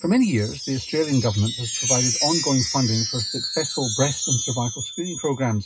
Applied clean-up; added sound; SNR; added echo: classical method WPE with log-MMSE.